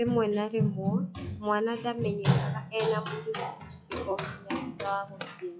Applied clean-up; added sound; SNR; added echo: classical method log-MMSE.